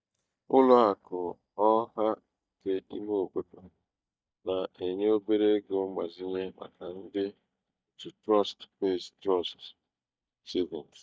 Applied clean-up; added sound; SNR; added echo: neural mask model DeepFilterNet 3.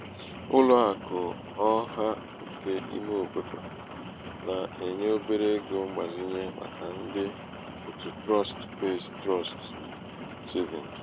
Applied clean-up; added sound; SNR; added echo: none; Rain; 11 dB; none.